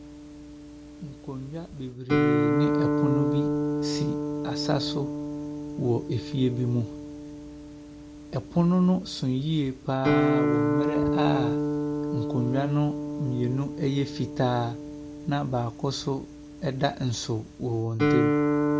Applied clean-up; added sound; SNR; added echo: none; Guitar; -1 dB; none.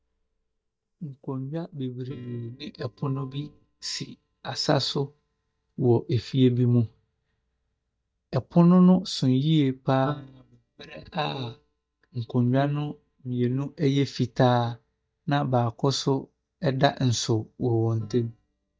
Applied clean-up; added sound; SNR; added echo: neural mask model DeepFilterNet 3.